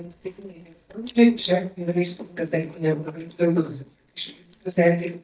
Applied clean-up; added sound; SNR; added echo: neural mask model DeepFilterNet 3.